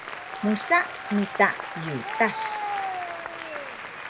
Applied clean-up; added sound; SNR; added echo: none; Applause; 5 dB; none.